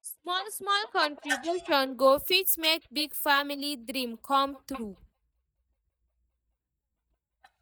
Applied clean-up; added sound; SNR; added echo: neural mask model DeepFilterNet 3.